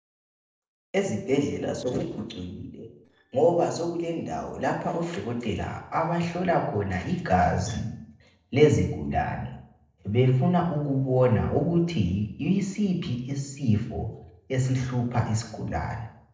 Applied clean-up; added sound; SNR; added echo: neural separator model SepFormer DNS4.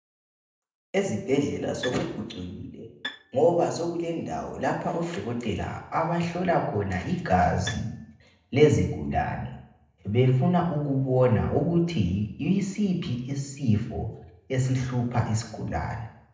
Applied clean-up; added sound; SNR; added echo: none; Bowed string instrument; 16 dB; reverberation time 0.7 s.